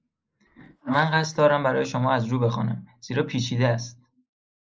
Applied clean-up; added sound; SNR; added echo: neural mask model Resemble Enhance denoiser.